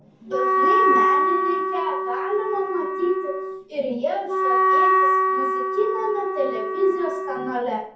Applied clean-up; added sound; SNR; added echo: none; Wind instrument, woodwind instrument; -4 dB; reverberation time 0.6 s.